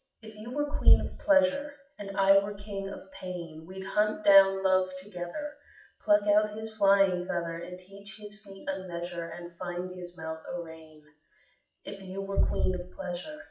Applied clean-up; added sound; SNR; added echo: classical method WPE with log-MMSE.